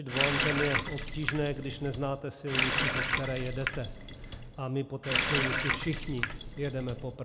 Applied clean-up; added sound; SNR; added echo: none; Water tap, faucet; -2 dB; none.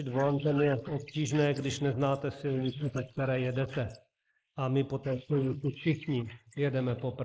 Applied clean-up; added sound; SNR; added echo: neural mask model Resemble Enhance denoiser.